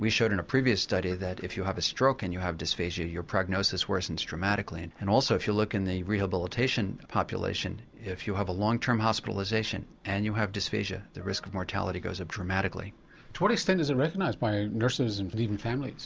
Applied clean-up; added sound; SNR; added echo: none; none; none; none.